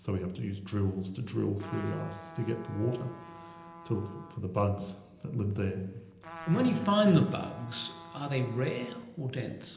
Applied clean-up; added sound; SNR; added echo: none; Trumpet; 18 dB; reverberation time 0.9 s.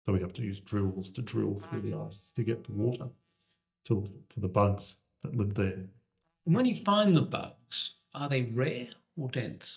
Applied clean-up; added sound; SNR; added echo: neural mask model DeepFilterNet 3.